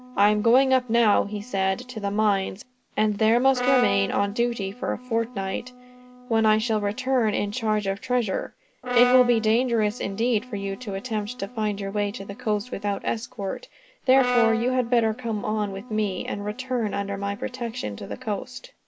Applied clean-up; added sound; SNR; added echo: none; Brass instrument; 12 dB; none.